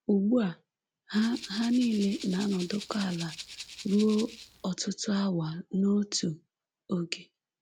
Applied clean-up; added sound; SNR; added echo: none; Rattle (instrument); 15 dB; none.